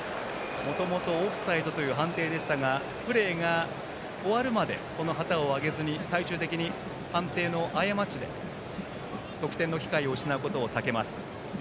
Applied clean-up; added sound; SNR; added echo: none; none; none; none.